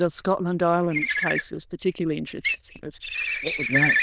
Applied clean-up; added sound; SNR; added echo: neural diffusion model UNIVERSE++.